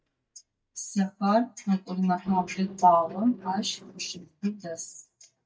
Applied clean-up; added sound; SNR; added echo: neural mask model DeepFilterNet 3.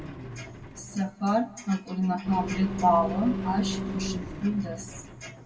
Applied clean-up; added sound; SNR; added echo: none; Engine; 6 dB; reverberation time 0.8 s.